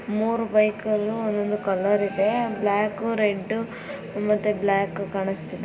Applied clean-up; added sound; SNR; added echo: none; Dog; 18 dB; reverberation time 1.4 s.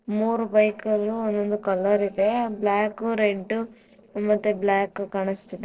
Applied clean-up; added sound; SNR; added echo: neural separator model SepFormer DNS4.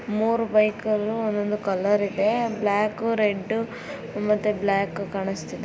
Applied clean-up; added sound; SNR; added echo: none; none; none; none.